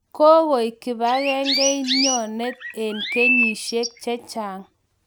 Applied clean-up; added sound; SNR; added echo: none; Chirp, tweet; 2 dB; none.